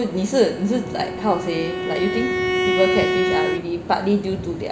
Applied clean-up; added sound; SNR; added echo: none; Bowed string instrument; 2 dB; none.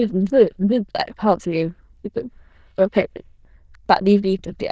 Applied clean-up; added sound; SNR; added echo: neural diffusion model UNIVERSE++.